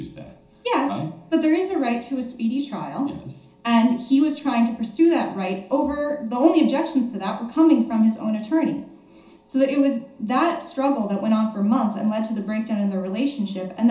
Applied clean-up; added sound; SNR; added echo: none; none; none; reverberation time 0.6 s.